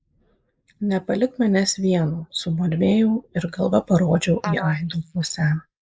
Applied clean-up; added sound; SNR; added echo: neural mask model Resemble Enhance denoiser.